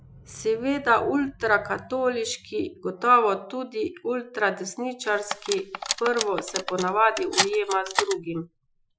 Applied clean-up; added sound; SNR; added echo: classical method Wiener filter.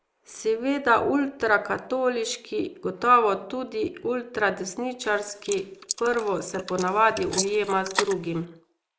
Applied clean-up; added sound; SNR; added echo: neural mask model Resemble Enhance denoiser.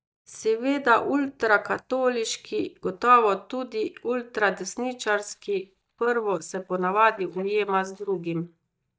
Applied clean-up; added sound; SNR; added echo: neural mask model DeepFilterNet 3.